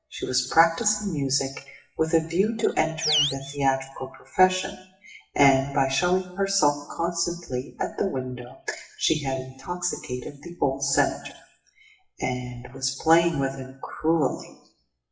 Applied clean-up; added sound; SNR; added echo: classical method WPE with log-MMSE.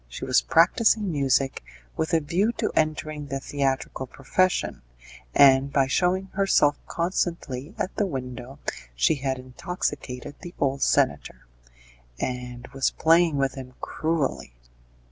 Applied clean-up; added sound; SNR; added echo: none; none; none; none.